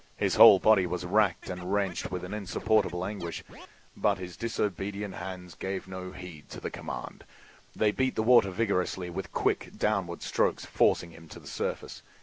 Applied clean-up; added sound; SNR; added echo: none; Scratching (performance technique); 18 dB; none.